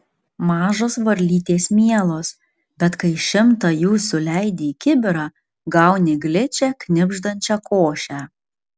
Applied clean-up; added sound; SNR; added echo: none; none; none; none.